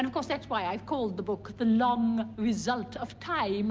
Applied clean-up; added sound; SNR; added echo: none; none; none; none.